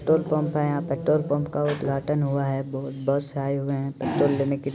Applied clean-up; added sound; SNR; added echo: none; none; none; none.